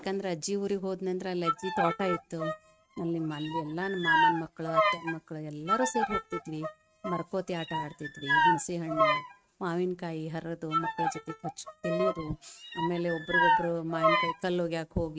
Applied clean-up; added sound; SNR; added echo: neural mask model RNNoise.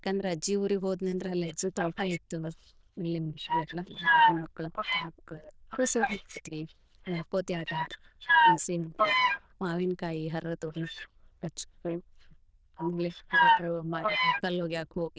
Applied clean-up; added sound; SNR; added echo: neural diffusion model UNIVERSE++.